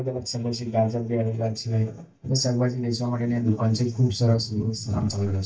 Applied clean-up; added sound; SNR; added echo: neural mask model DeepFilterNet 3.